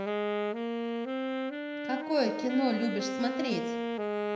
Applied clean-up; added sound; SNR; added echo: none; Wind instrument, woodwind instrument; 0 dB; reverberation time 0.9 s.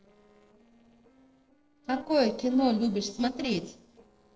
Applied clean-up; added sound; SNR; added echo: neural separator model SepFormer DNS4.